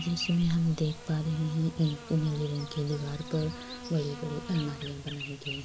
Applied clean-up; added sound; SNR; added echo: none; Insect; 11 dB; none.